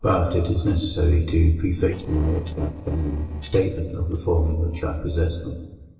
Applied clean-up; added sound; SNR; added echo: neural separator model SepFormer DNS4.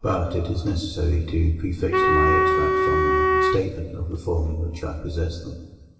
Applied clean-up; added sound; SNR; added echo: none; Wind instrument, woodwind instrument; -4 dB; reverberation time 1.3 s.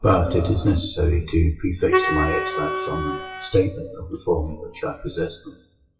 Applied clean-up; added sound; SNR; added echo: classical method WPE with log-MMSE.